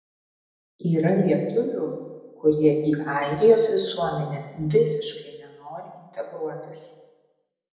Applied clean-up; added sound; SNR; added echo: none; none; none; reverberation time 1.0 s.